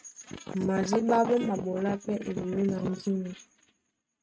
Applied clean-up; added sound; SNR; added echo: neural mask model RNNoise.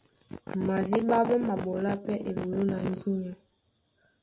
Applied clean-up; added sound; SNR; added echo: none; none; none; none.